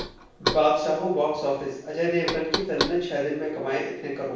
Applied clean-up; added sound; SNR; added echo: none; Knock; 8 dB; reverberation time 0.7 s.